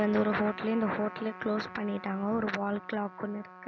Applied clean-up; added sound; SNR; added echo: none; Trumpet; 15 dB; none.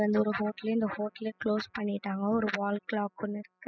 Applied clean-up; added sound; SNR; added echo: classical method spectral subtraction.